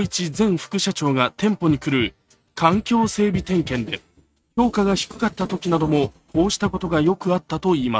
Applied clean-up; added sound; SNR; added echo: neural mask model RNNoise.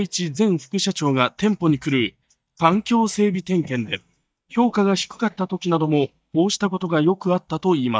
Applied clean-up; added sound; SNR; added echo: neural mask model DeepFilterNet 3.